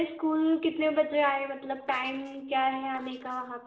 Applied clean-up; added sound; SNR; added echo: neural separator model SepFormer DNS4.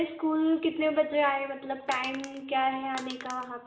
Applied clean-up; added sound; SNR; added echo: none; Crushing; 15 dB; reverberation time 1.1 s.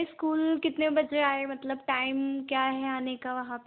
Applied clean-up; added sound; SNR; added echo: none; none; none; none.